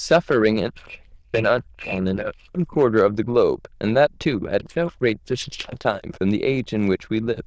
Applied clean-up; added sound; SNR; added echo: neural diffusion model UNIVERSE++.